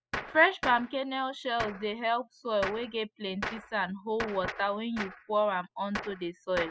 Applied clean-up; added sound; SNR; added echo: classical method spectral subtraction.